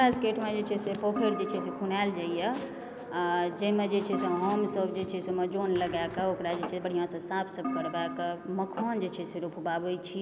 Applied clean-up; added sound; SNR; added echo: none; Keyboard (musical); 10 dB; none.